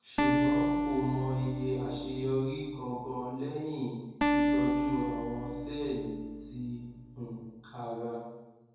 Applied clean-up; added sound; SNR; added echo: none; Acoustic guitar; -3 dB; reverberation time 1.3 s.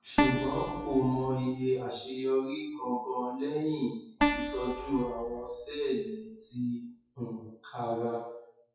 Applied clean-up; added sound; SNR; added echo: classical method WPE with log-MMSE.